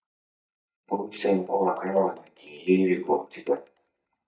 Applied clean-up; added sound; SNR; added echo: neural mask model DeepFilterNet 3.